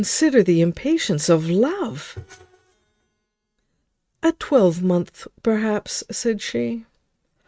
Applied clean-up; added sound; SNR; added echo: neural mask model RNNoise.